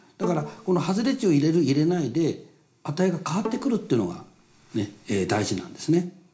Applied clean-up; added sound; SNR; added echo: none; Bowed string instrument; 15 dB; reverberation time 0.4 s.